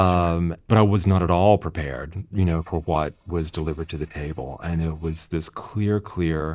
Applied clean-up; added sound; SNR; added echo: neural mask model Resemble Enhance denoiser.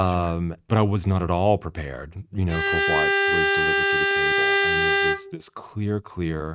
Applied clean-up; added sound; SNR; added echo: neural mask model RNNoise.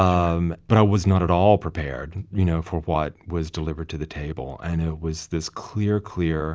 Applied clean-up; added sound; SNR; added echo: none; none; none; none.